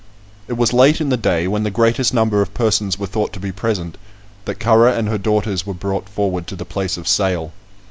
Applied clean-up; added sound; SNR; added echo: none; none; none; none.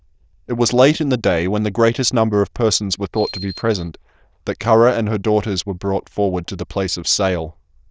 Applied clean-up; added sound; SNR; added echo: neural diffusion model UNIVERSE++.